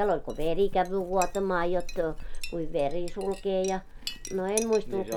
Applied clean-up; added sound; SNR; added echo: none; Chewing, mastication / Livestock, farm animals, working animals + Chink, clink; 5 dB; none.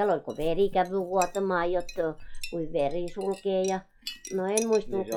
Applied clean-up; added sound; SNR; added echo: classical method log-MMSE.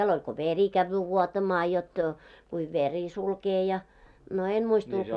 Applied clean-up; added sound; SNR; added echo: none; none; none; none.